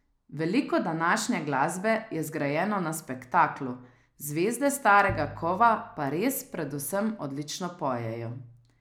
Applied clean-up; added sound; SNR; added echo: none; Piano; 15 dB; none.